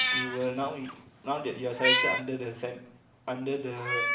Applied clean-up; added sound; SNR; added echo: none; Meow; -1 dB; reverberation time 0.6 s.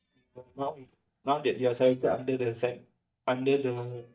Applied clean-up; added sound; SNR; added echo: neural mask model DeepFilterNet 3.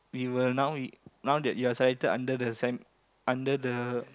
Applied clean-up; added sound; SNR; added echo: none; none; none; none.